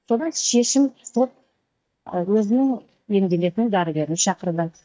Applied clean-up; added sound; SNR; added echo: neural mask model DeepFilterNet 3.